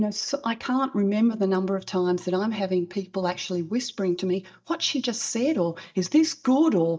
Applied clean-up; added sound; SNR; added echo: neural mask model DeepFilterNet 3.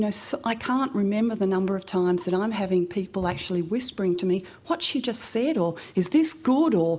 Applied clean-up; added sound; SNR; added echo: none; none; none; none.